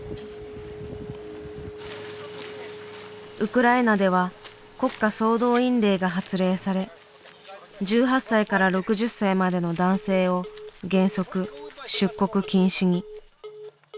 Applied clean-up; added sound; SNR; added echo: none; Telephone; 19 dB; none.